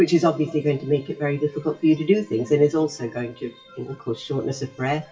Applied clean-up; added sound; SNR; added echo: classical method WPE with log-MMSE.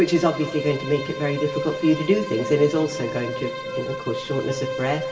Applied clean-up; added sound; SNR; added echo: none; Bowed string instrument; 7 dB; reverberation time 2.3 s.